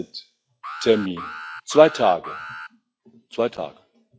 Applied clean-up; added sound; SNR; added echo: classical method log-MMSE.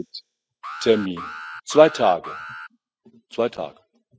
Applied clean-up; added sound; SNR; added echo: classical method spectral subtraction.